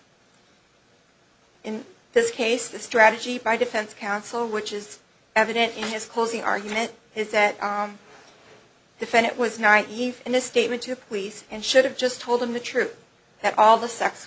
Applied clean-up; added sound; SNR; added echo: none; none; none; none.